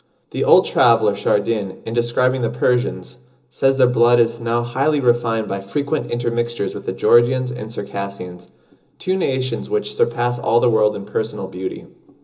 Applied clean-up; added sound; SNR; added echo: none; none; none; reverberation time 0.2 s.